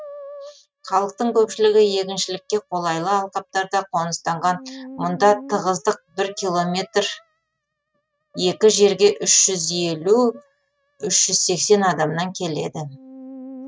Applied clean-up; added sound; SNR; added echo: neural mask model RNNoise.